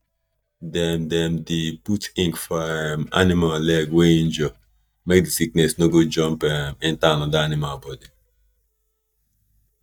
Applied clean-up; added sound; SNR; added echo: neural mask model DeepFilterNet 3.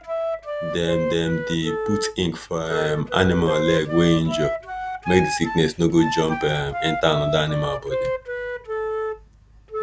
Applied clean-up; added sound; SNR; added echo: none; Wind instrument, woodwind instrument; 4 dB; none.